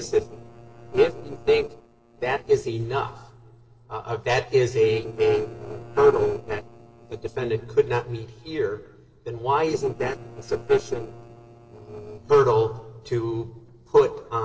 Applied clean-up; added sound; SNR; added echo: neural separator model SepFormer DNS4.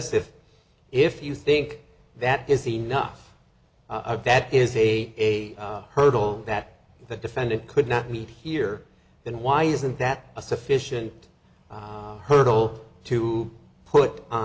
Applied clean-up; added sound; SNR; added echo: none; none; none; none.